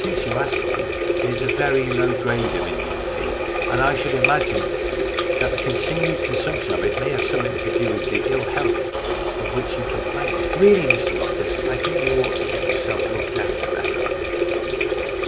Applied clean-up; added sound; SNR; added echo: none; Water tap, faucet; -4 dB; none.